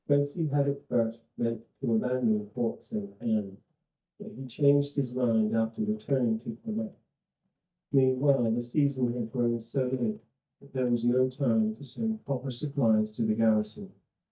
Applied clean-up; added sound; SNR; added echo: neural mask model DeepFilterNet 3.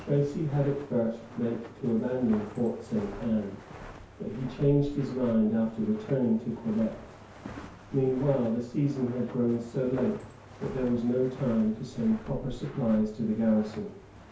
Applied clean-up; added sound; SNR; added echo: none; Walk, footsteps; 16 dB; reverberation time 0.6 s.